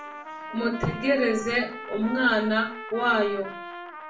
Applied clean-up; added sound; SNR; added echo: none; Trumpet; 11 dB; reverberation time 0.4 s.